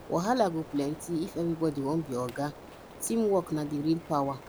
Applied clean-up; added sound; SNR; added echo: none; Rain; 17 dB; none.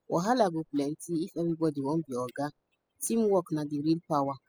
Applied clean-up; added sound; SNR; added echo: classical method spectral subtraction.